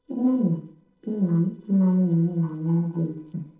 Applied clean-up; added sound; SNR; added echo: neural separator model SepFormer DNS4.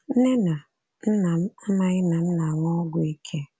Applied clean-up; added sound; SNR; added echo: none; none; none; none.